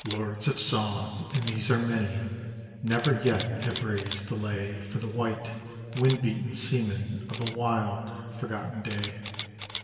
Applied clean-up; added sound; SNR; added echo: none; Camera; 14 dB; reverberation time 2.5 s.